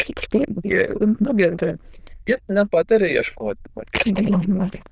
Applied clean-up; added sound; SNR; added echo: neural diffusion model UNIVERSE++.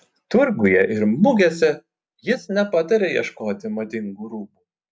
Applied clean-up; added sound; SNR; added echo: none; none; none; none.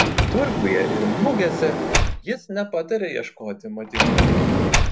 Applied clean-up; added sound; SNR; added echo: none; Sliding door; -4 dB; none.